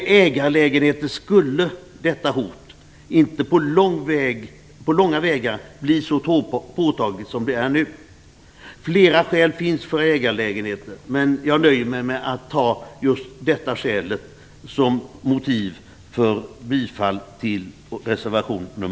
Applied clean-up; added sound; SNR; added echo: none; none; none; none.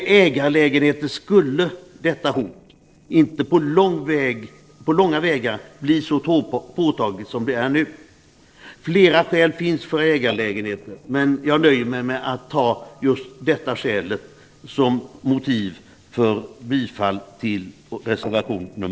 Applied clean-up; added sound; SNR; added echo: neural separator model SepFormer DNS4.